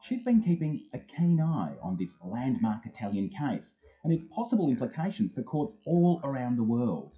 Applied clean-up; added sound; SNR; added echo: classical method WPE with log-MMSE.